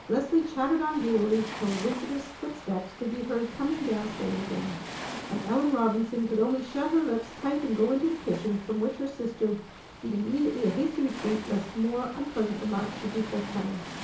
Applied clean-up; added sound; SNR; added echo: none; Waves, surf; 13 dB; reverberation time 0.7 s.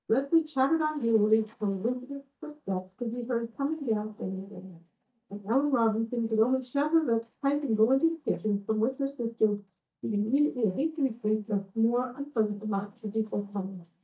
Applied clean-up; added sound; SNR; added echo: neural mask model DeepFilterNet 3.